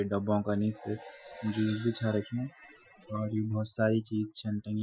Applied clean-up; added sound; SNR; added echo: classical method Wiener filter.